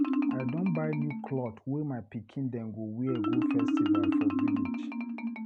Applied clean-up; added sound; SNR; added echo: none; Marimba, xylophone; -4 dB; none.